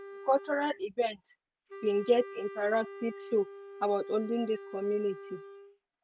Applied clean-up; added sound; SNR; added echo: none; Wind instrument, woodwind instrument; 14 dB; none.